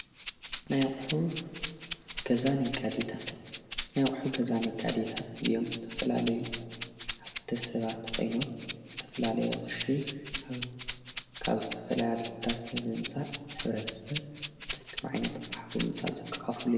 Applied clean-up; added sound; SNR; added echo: none; Rattle (instrument); -2 dB; reverberation time 1.7 s.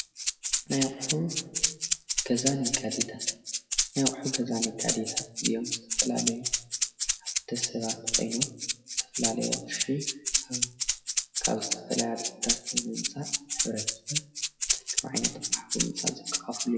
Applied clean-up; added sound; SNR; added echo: classical method WPE with log-MMSE.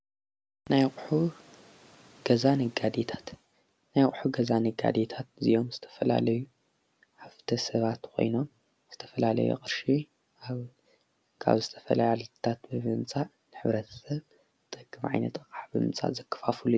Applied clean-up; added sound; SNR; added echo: none; none; none; none.